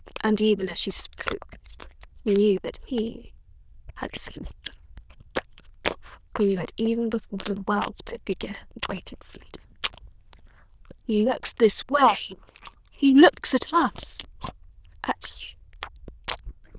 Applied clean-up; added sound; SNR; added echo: neural diffusion model UNIVERSE++.